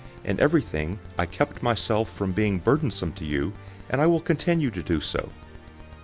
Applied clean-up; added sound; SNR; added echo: none; Alarm + Musical instrument; 16 dB; none.